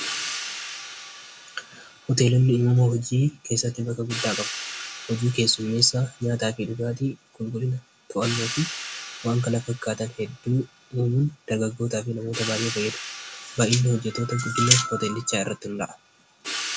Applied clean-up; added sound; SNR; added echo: none; Hi-hat; 12 dB; none.